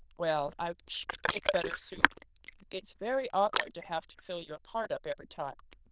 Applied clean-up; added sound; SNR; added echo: neural diffusion model UNIVERSE++.